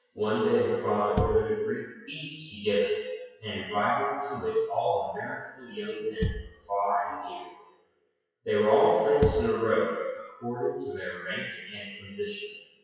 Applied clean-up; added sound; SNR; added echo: classical method WPE with log-MMSE.